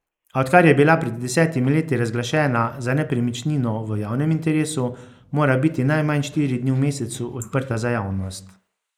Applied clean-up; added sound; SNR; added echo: neural mask model Resemble Enhance denoiser.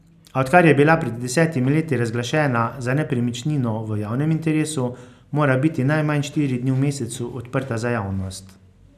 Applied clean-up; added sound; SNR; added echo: none; none; none; none.